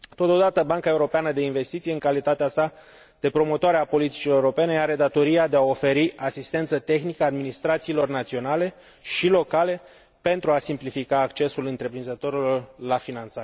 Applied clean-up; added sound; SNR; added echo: none; none; none; none.